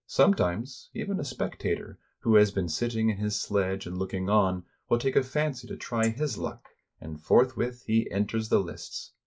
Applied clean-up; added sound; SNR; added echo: neural mask model Resemble Enhance denoiser.